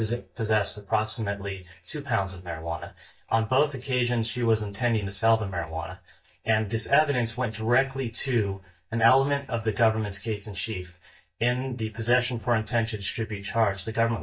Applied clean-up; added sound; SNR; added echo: neural mask model DeepFilterNet 3.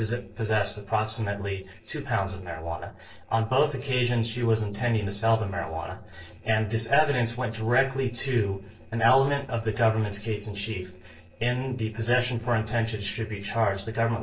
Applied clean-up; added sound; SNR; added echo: neural separator model SepFormer DNS4.